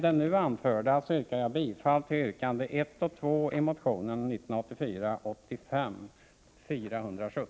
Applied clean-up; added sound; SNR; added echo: none; none; none; none.